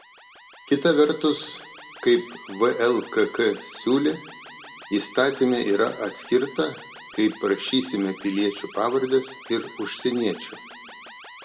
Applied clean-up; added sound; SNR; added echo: none; Alarm; 18 dB; reverberation time 0.7 s.